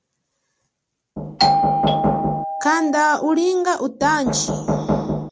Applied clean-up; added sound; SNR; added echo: none; Doorbell + Knock; -2 dB; none.